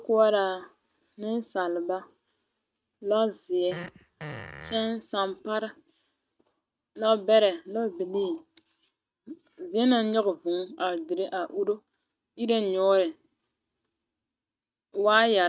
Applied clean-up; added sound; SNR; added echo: neural mask model RNNoise.